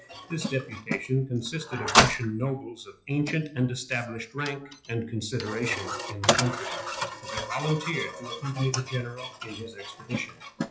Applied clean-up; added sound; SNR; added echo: classical method WPE with log-MMSE.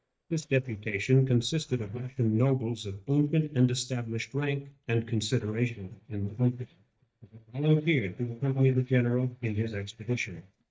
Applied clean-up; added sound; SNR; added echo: neural mask model DeepFilterNet 3.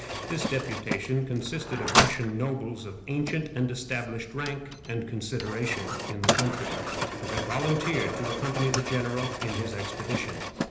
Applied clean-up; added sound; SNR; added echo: none; Mechanisms; 1 dB; reverberation time 1.0 s.